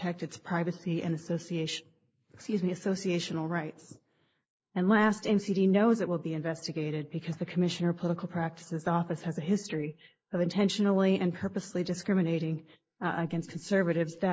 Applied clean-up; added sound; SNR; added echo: neural mask model Resemble Enhance denoiser.